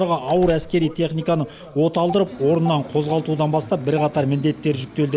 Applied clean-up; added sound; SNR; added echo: none; Door + Telephone; 16 dB; none.